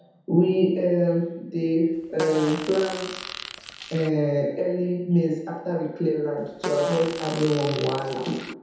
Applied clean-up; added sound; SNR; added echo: none; Fart; 12 dB; reverberation time 0.9 s.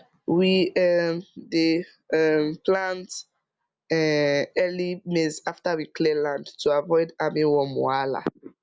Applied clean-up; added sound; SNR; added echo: none; none; none; none.